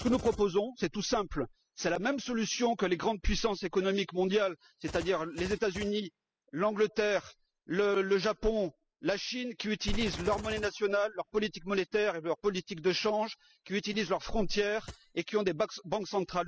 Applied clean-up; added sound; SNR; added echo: classical method spectral subtraction.